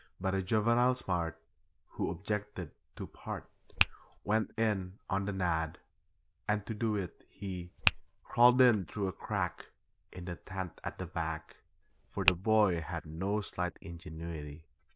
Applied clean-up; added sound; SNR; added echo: neural diffusion model UNIVERSE++.